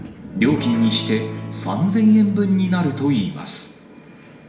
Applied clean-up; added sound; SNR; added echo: none; Electric guitar / Strum; 11 dB; reverberation time 0.7 s.